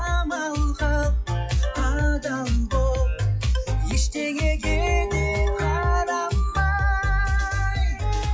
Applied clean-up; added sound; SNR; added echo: classical method log-MMSE.